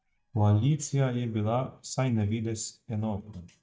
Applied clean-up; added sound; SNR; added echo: neural mask model DeepFilterNet 3.